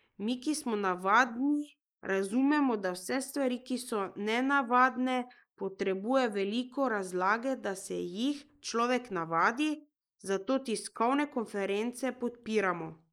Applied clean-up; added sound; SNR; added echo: neural mask model Resemble Enhance denoiser.